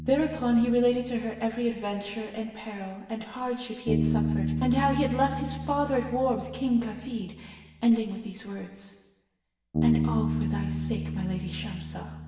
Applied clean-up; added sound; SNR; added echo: none; Bass guitar; 4 dB; reverberation time 1.2 s.